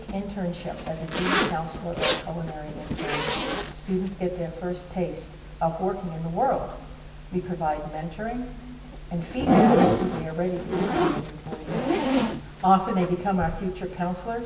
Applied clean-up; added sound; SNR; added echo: none; Zipper (clothing); -1 dB; reverberation time 1.2 s.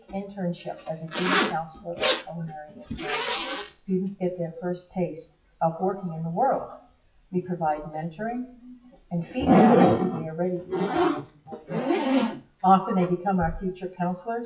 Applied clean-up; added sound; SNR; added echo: classical method WPE with log-MMSE.